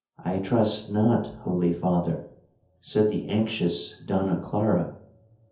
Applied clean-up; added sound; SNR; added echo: none; none; none; reverberation time 0.5 s.